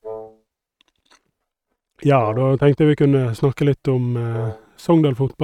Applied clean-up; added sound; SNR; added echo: neural mask model RNNoise.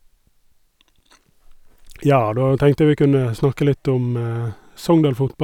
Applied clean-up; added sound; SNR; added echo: none; none; none; none.